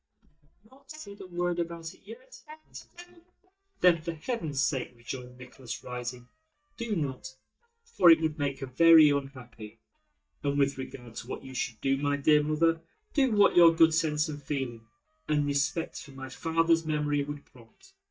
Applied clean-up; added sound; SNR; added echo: neural mask model DeepFilterNet 3.